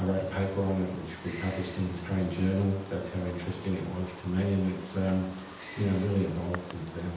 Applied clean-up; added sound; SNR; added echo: none; Wild animals; 15 dB; reverberation time 0.9 s.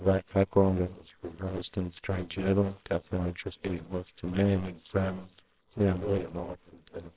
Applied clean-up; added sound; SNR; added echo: neural separator model SepFormer WHAMR!.